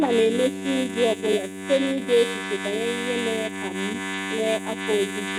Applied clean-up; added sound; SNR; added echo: neural mask model RNNoise.